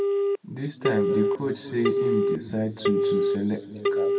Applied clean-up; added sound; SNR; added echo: none; Telephone; -3 dB; reverberation time 2.1 s.